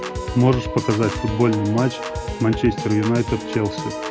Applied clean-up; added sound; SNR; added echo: none; Piano / Organ; 7 dB; none.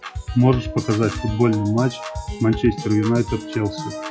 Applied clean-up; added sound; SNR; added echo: classical method log-MMSE.